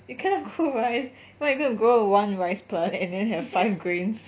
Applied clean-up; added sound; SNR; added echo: none; none; none; none.